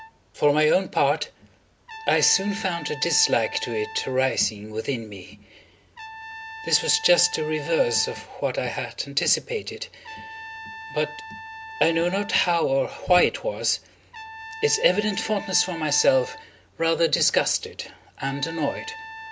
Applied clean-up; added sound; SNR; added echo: none; Trumpet; 15 dB; none.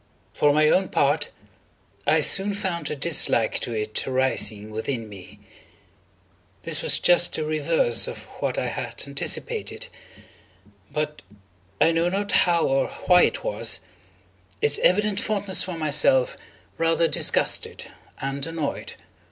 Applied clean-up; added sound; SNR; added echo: none; none; none; none.